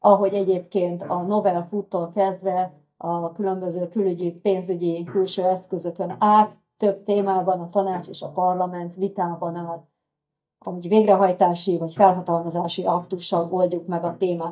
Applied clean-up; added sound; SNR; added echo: neural mask model DeepFilterNet 3.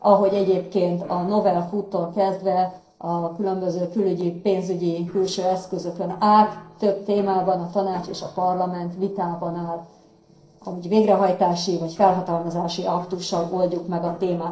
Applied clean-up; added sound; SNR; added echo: neural separator model SepFormer DNS4.